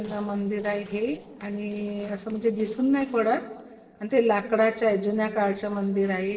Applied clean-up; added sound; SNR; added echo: neural separator model SepFormer DNS4.